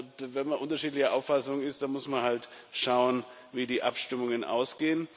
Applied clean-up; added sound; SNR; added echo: none; none; none; none.